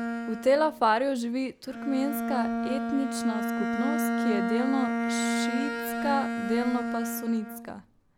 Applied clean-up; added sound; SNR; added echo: none; Bowed string instrument; 1 dB; none.